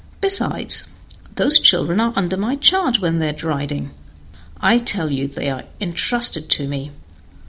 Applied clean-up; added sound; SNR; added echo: none; none; none; none.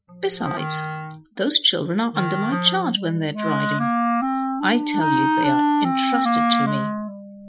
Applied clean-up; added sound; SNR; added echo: classical method Wiener filter.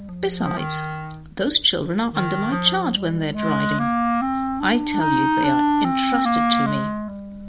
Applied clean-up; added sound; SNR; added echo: none; Wind instrument, woodwind instrument; -2 dB; none.